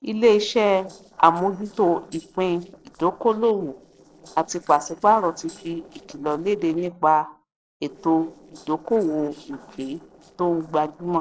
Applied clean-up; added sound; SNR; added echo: neural separator model SepFormer DNS4.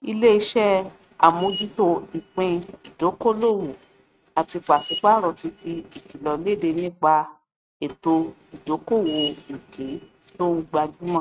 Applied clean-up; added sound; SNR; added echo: neural mask model RNNoise.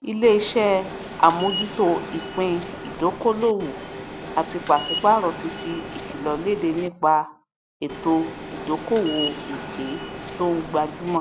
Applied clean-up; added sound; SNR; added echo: none; Subway, metro, underground; 10 dB; none.